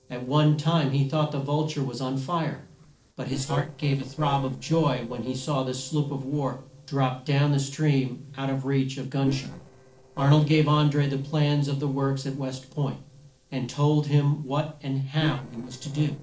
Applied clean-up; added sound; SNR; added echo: neural separator model SepFormer DNS4.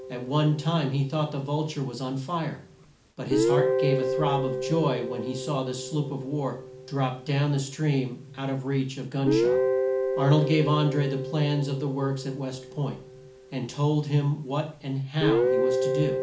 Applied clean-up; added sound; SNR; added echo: none; Guitar; 2 dB; reverberation time 0.4 s.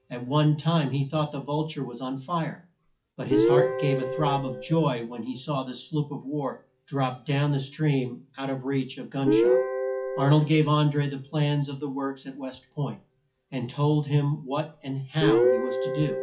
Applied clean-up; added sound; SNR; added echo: classical method WPE with log-MMSE.